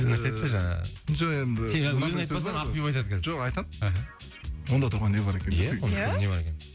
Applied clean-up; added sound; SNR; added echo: none; Bowed string instrument; 13 dB; none.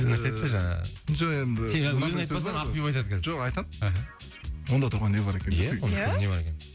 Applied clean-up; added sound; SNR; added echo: none; none; none; none.